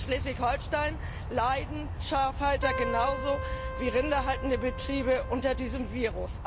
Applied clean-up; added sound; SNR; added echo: none; Aircraft + Keyboard (musical); 5 dB; none.